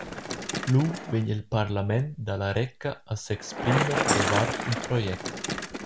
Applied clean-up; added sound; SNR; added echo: none; Bicycle + Tambourine; 3 dB; none.